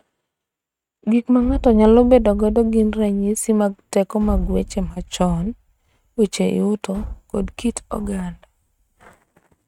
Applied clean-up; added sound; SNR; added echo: neural mask model RNNoise.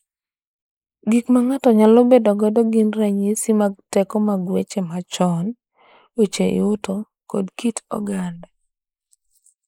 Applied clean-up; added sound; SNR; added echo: neural mask model Resemble Enhance denoiser.